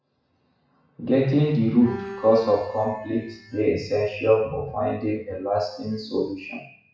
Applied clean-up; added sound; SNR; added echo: classical method WPE with log-MMSE.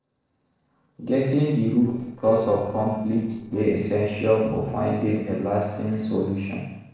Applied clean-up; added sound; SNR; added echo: neural separator model SepFormer DNS4.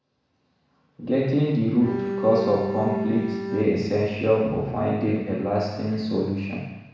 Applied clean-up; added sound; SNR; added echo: none; Bowed string instrument; 6 dB; reverberation time 1.1 s.